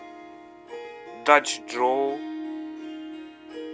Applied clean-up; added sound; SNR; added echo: none; Harp; 10 dB; none.